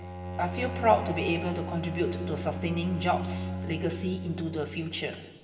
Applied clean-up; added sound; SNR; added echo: none; Bowed string instrument; 5 dB; reverberation time 1.7 s.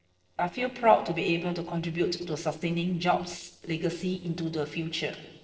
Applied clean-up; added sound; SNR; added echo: neural separator model SepFormer DNS4.